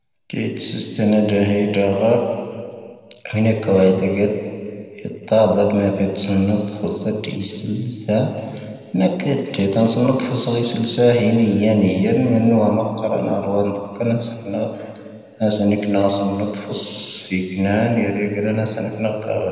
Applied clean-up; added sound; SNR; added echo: none; none; none; reverberation time 2.1 s.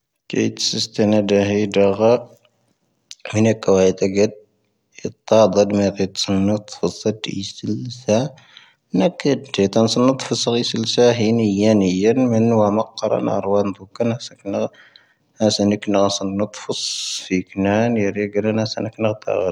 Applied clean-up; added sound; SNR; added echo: none; none; none; none.